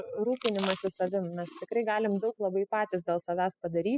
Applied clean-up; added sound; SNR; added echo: classical method spectral subtraction.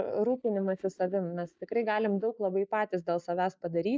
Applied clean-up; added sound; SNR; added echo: neural mask model DeepFilterNet 3.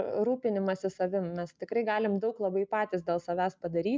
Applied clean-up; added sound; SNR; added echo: none; none; none; none.